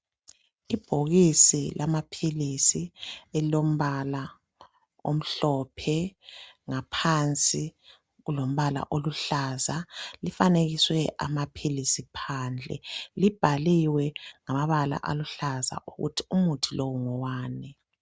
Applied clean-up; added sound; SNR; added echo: none; none; none; none.